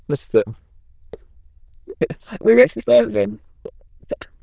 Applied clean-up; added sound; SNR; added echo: neural diffusion model UNIVERSE++.